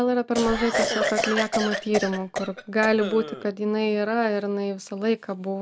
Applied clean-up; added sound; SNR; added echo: none; Cough; 4 dB; none.